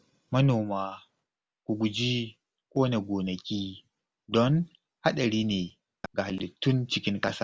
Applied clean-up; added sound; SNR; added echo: none; none; none; none.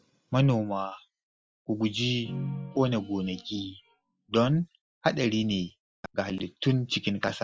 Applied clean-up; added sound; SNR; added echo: classical method Wiener filter.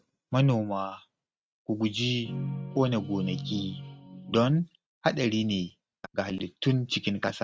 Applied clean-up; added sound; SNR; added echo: neural mask model RNNoise.